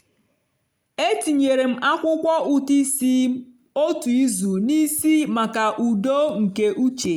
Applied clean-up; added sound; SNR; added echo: none; none; none; none.